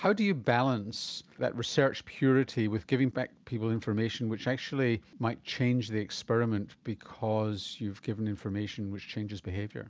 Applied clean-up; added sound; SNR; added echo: none; none; none; none.